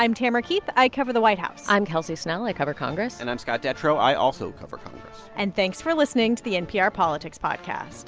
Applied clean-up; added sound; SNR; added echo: none; none; none; none.